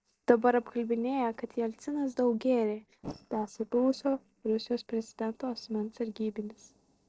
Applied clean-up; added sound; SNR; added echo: neural separator model SepFormer DNS4.